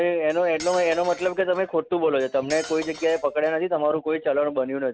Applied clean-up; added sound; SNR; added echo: none; Cutlery, silverware; 19 dB; none.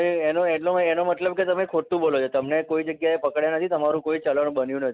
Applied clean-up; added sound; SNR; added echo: none; none; none; none.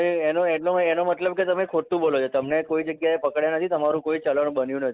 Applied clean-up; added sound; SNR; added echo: neural mask model Resemble Enhance denoiser.